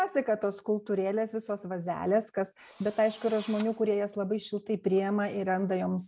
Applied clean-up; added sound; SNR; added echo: none; Drill; 17 dB; none.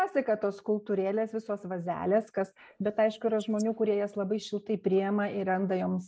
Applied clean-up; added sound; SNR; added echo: neural mask model Resemble Enhance denoiser.